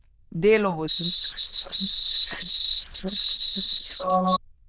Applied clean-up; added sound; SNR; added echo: neural diffusion model UNIVERSE++.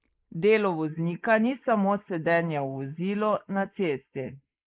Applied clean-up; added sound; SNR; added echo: neural mask model Resemble Enhance denoiser.